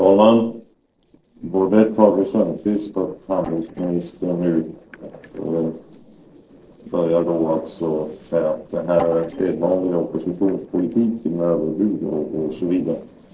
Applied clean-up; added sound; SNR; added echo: neural separator model SepFormer DNS4.